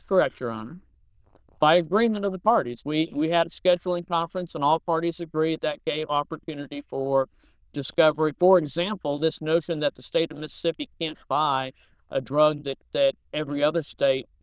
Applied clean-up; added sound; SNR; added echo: neural diffusion model UNIVERSE++.